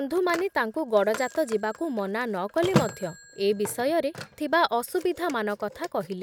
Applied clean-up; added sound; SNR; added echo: none; Telephone; 10 dB; none.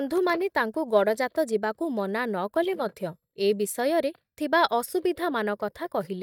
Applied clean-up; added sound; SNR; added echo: neural mask model DeepFilterNet 3.